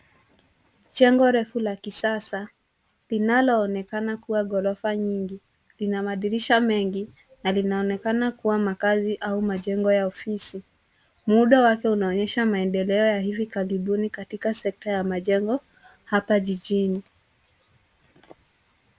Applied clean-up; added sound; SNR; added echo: none; none; none; none.